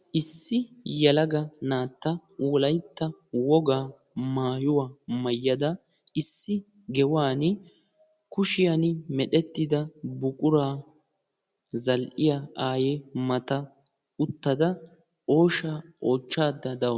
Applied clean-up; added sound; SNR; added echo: none; none; none; none.